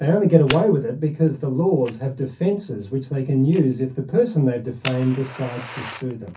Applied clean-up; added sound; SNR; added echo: none; Fire; 17 dB; reverberation time 0.3 s.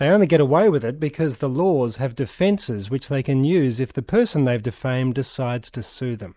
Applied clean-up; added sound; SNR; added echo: none; none; none; none.